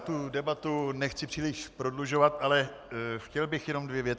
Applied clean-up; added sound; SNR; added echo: none; none; none; none.